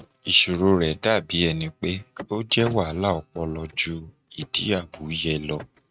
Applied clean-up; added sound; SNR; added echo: neural mask model RNNoise.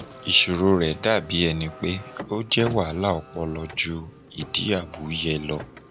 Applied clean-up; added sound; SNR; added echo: none; Car; 16 dB; none.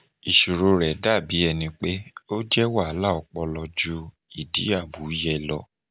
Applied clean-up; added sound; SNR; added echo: none; none; none; none.